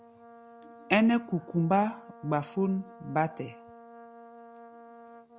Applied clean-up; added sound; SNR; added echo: none; Brass instrument; 19 dB; none.